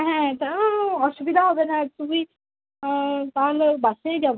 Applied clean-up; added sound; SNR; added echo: none; none; none; none.